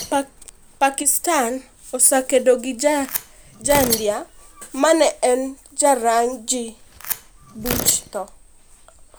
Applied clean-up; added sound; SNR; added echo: none; Tearing; 11 dB; none.